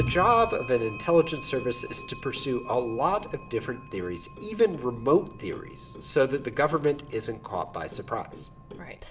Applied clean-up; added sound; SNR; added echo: none; Clock; 10 dB; reverberation time 1.3 s.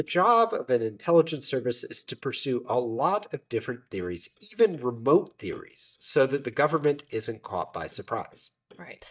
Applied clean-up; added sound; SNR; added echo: neural mask model DeepFilterNet 3.